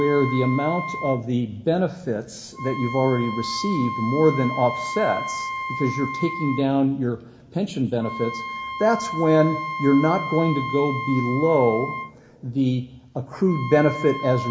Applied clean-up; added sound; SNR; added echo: none; Wind instrument, woodwind instrument; 9 dB; reverberation time 2.3 s.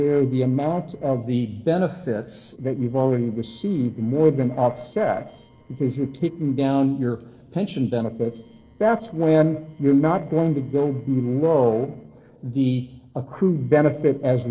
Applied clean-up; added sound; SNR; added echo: neural separator model SepFormer DNS4.